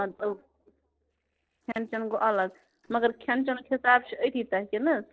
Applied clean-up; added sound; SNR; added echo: neural separator model SepFormer DNS4.